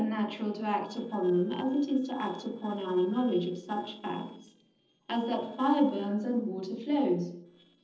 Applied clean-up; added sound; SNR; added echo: neural separator model SepFormer DNS4.